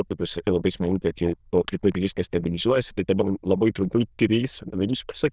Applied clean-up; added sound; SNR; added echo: neural diffusion model UNIVERSE++.